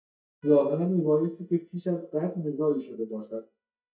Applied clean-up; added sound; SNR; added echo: neural mask model DeepFilterNet 3.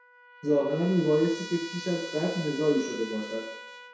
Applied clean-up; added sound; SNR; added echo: none; Trumpet; 14 dB; reverberation time 0.7 s.